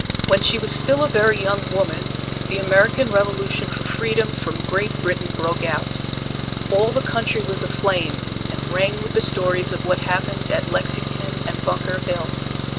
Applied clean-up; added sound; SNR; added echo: none; Engine; 3 dB; none.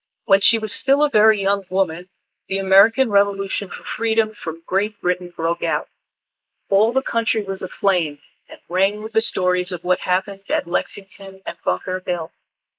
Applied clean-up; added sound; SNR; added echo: neural mask model Resemble Enhance denoiser.